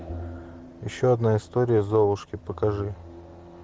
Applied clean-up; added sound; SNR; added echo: none; none; none; none.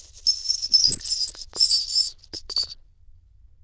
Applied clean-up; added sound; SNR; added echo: neural diffusion model UNIVERSE++.